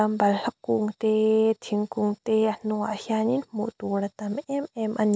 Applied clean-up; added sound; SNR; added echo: none; none; none; none.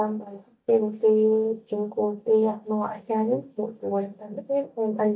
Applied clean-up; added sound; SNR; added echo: neural mask model DeepFilterNet 3.